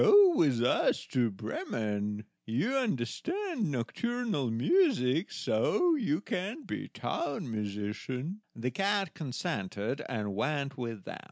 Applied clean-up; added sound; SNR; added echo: none; none; none; none.